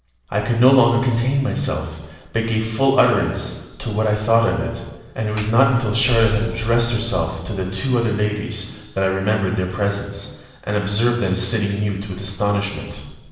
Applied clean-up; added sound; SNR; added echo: neural separator model SepFormer DNS4.